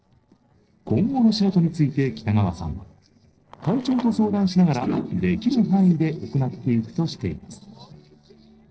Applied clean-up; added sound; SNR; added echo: neural separator model SepFormer DNS4.